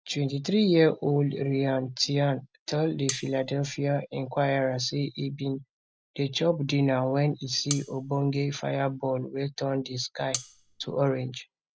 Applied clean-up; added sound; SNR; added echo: none; Cutlery, silverware; 11 dB; none.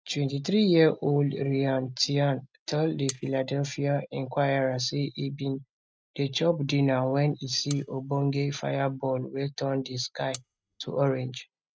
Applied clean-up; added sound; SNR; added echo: neural mask model RNNoise.